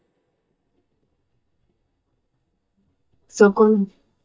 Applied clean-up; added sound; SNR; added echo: neural mask model DeepFilterNet 3.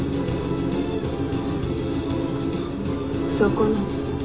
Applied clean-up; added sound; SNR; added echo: none; Insect; 3 dB; reverberation time 0.2 s.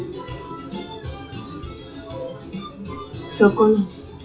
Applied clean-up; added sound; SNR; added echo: classical method WPE with log-MMSE.